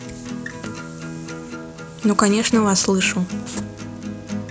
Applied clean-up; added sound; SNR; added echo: none; Acoustic guitar; 9 dB; none.